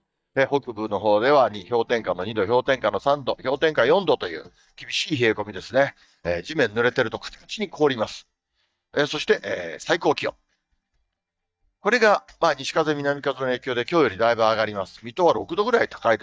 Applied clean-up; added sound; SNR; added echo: neural mask model DeepFilterNet 3.